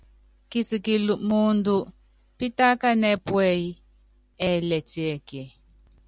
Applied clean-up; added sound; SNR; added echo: none; none; none; none.